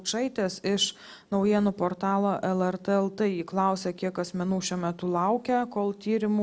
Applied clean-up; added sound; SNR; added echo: none; none; none; none.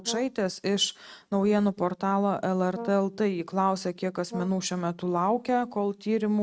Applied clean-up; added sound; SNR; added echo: neural mask model RNNoise.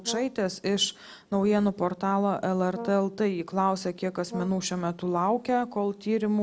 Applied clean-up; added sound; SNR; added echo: none; Brass instrument; 16 dB; none.